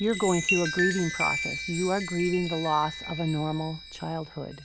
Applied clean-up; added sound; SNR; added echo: none; Chime; 5 dB; none.